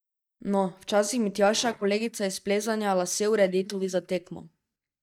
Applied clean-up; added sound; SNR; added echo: neural mask model DeepFilterNet 3.